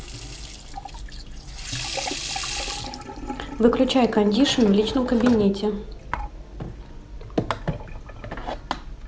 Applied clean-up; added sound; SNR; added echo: none; Sink (filling or washing) / Water tap, faucet; 8 dB; none.